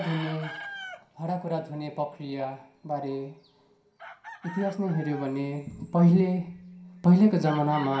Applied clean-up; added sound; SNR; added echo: none; Chicken, rooster; 18 dB; reverberation time 0.5 s.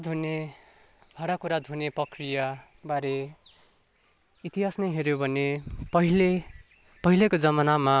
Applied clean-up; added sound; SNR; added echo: none; none; none; none.